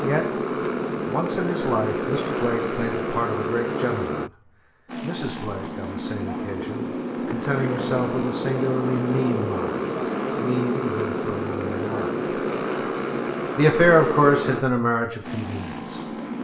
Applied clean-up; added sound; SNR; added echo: none; Motorcycle; 2 dB; reverberation time 0.7 s.